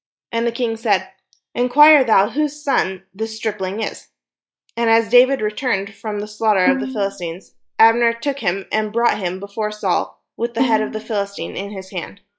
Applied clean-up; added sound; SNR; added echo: classical method log-MMSE.